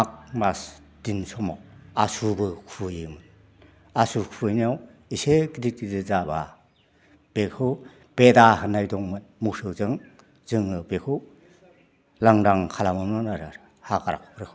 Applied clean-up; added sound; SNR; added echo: none; none; none; none.